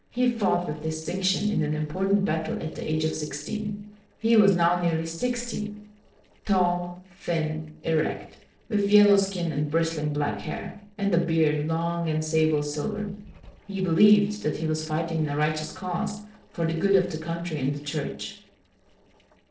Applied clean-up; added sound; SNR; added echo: neural separator model SepFormer DNS4.